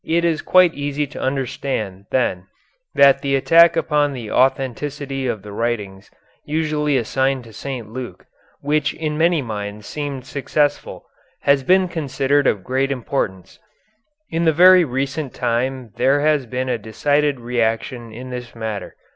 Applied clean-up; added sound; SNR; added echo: none; none; none; none.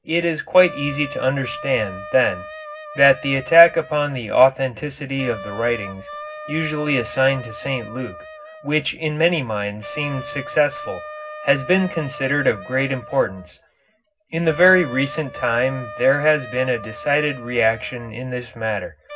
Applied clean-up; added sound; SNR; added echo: none; Wind instrument, woodwind instrument; 15 dB; reverberation time 0.4 s.